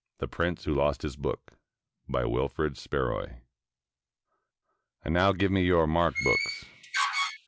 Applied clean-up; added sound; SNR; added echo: none; Door; 1 dB; none.